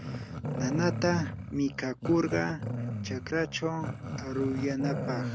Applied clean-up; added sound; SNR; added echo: none; Growling; 4 dB; none.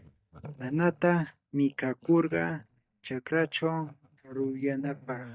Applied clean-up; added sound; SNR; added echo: neural mask model DeepFilterNet 3.